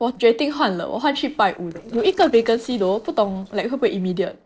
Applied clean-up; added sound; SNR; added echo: neural separator model SepFormer DNS4.